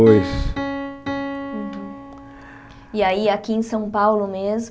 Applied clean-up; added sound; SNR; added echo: none; Piano; 10 dB; none.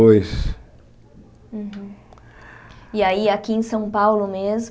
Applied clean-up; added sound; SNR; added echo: none; none; none; none.